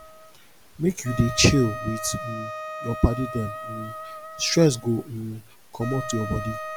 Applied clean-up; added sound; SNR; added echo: none; Wind instrument, woodwind instrument; 10 dB; none.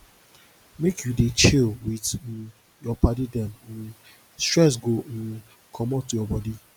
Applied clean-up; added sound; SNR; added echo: none; none; none; none.